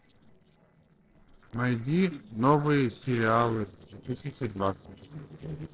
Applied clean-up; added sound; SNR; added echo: neural separator model SepFormer DNS4.